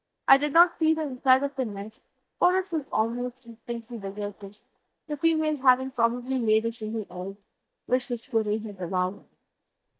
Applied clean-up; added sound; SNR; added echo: neural mask model DeepFilterNet 3.